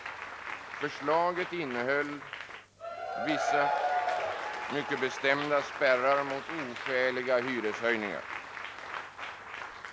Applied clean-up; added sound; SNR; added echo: none; Applause / Crowd / Cheering; 4 dB; none.